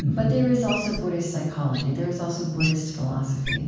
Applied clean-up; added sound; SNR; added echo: none; Wild animals; 12 dB; reverberation time 1.2 s.